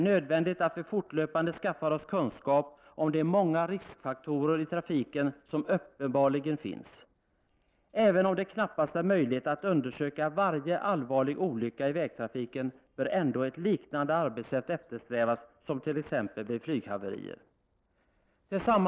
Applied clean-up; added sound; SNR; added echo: neural separator model SepFormer DNS4.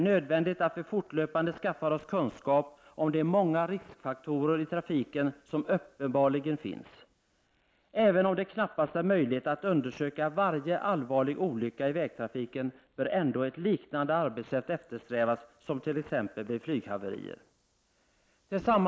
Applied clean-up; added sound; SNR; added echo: neural mask model Resemble Enhance denoiser.